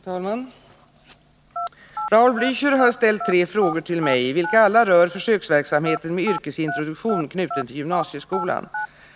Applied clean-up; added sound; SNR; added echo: none; Telephone; 9 dB; none.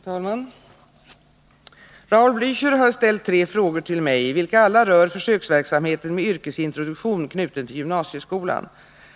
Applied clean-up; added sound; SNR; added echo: none; none; none; none.